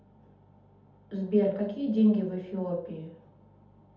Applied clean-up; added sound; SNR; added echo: none; none; none; reverberation time 0.6 s.